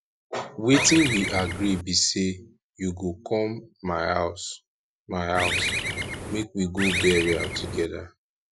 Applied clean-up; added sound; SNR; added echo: none; Bird; 2 dB; none.